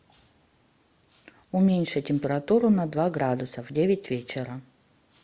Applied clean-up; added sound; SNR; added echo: none; none; none; none.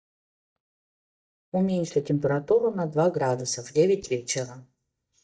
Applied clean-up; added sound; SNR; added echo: neural mask model DeepFilterNet 3.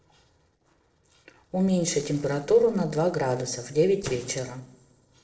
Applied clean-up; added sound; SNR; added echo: neural separator model SepFormer DNS4.